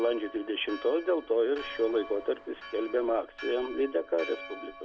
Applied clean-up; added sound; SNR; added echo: none; Church bell; 15 dB; none.